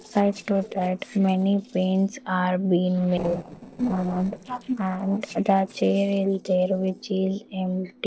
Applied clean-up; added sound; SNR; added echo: neural separator model SepFormer DNS4.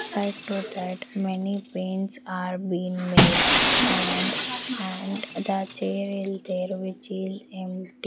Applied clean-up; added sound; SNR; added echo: none; Shatter; -4 dB; none.